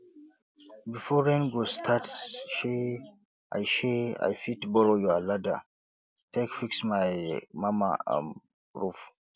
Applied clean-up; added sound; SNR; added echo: none; none; none; none.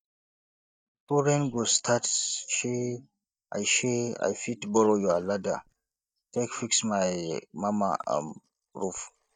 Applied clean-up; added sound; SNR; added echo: neural mask model DeepFilterNet 3.